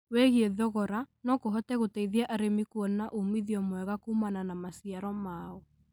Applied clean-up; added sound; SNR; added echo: none; none; none; none.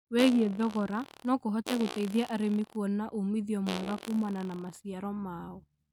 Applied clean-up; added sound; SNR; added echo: neural mask model RNNoise.